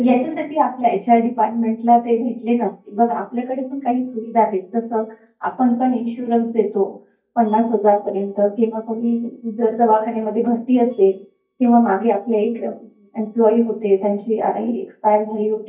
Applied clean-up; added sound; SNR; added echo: neural mask model DeepFilterNet 3.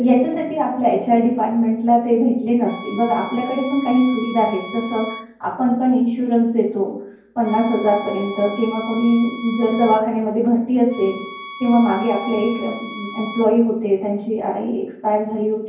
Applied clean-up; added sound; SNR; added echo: none; Bowed string instrument; 15 dB; reverberation time 0.9 s.